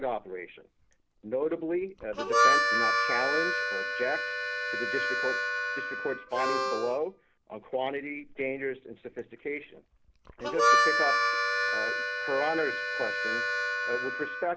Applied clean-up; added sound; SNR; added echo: none; Harmonica; -5 dB; none.